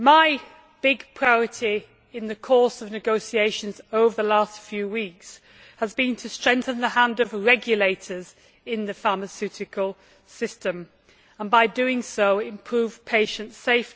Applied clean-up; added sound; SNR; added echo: none; none; none; none.